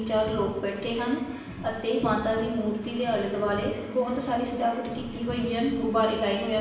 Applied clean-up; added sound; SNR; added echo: none; none; none; reverberation time 0.9 s.